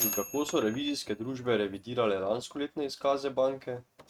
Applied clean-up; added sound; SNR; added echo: neural mask model RNNoise.